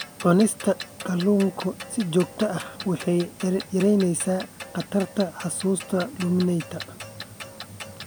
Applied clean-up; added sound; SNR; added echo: none; Clock; 15 dB; none.